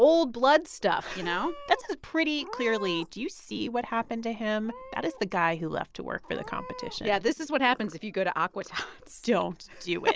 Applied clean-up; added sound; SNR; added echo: none; Meow / Purr; 19 dB; none.